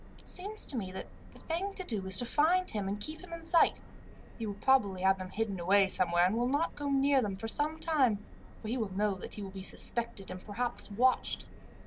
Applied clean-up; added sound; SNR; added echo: none; Subway, metro, underground; 17 dB; none.